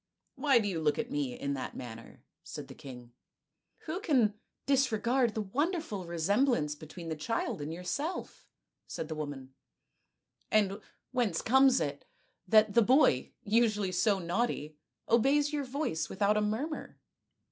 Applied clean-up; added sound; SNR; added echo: none; none; none; none.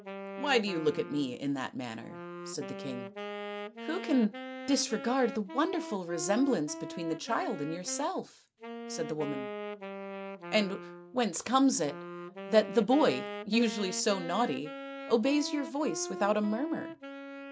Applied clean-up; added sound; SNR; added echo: none; Wind instrument, woodwind instrument; 10 dB; none.